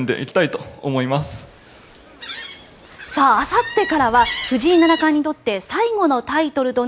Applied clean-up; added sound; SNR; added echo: none; Gull, seagull; 13 dB; none.